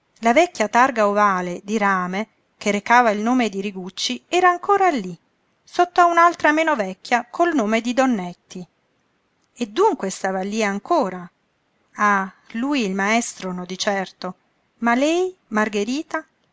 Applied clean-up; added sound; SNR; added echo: none; none; none; none.